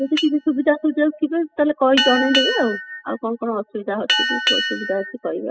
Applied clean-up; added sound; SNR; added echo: classical method spectral subtraction.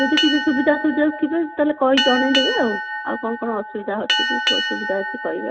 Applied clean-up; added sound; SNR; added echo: none; Boat, Water vehicle; 3 dB; none.